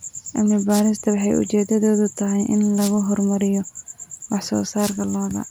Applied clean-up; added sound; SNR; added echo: none; Squeak; 15 dB; none.